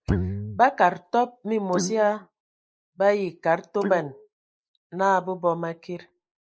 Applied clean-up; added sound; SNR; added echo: neural mask model Resemble Enhance denoiser.